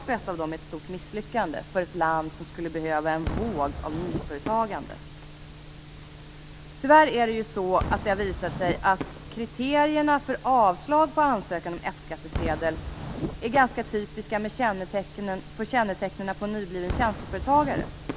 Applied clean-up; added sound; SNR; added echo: none; Whoosh, swoosh, swish / Fireworks; 11 dB; none.